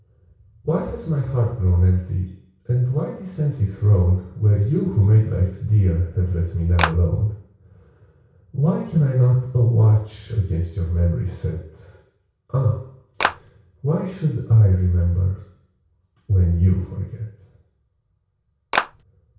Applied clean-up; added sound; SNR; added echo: none; Clapping; 2 dB; reverberation time 0.6 s.